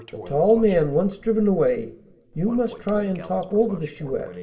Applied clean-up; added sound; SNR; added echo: none; Toilet flush; 20 dB; reverberation time 0.5 s.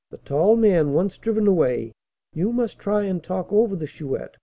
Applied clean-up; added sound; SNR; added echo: none; none; none; none.